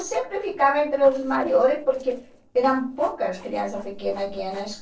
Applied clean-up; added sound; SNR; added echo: neural separator model SepFormer DNS4.